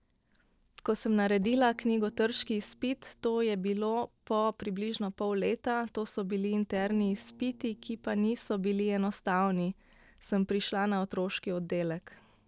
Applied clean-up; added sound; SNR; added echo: neural separator model SepFormer DNS4.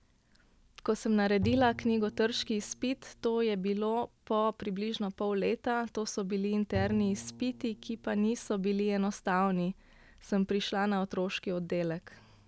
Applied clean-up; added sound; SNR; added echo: none; Bowed string instrument; 14 dB; none.